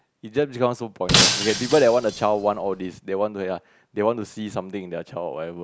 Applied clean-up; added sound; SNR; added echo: none; Shatter; -1 dB; none.